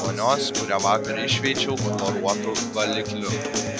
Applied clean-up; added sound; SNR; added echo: none; Acoustic guitar; 1 dB; none.